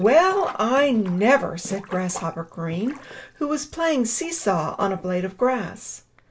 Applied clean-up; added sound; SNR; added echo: none; Sink (filling or washing); 20 dB; none.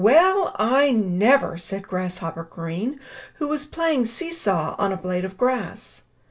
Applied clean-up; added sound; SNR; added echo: none; none; none; none.